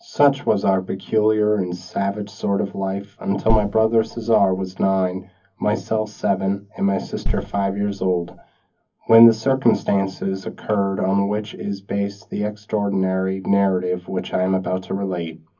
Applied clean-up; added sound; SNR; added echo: none; Bass drum; 4 dB; reverberation time 0.3 s.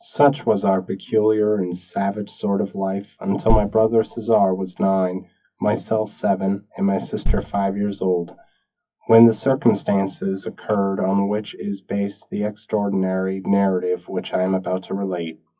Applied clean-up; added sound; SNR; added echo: classical method WPE with log-MMSE.